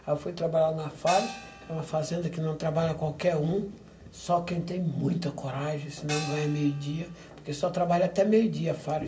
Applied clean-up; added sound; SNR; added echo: none; Gong; 11 dB; reverberation time 2.5 s.